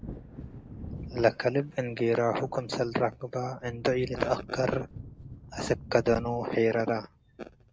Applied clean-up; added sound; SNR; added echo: none; Thunder / Wind; 15 dB; none.